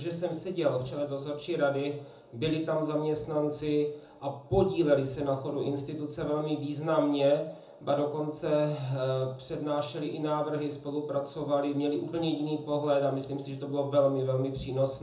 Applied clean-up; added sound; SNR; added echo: none; none; none; reverberation time 0.6 s.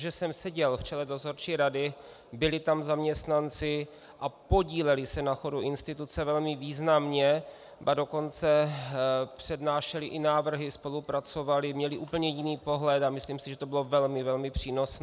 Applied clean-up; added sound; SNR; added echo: none; none; none; none.